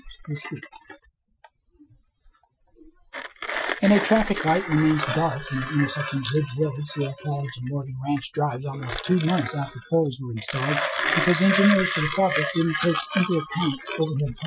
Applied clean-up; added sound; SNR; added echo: classical method Wiener filter.